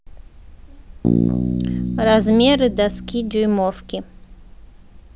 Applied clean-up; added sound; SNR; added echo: none; Bass guitar; 3 dB; none.